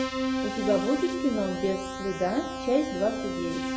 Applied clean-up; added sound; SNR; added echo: none; Keyboard (musical); 3 dB; none.